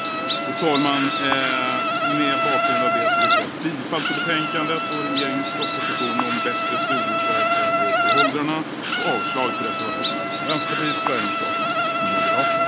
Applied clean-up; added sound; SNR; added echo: none; Insect; -5 dB; none.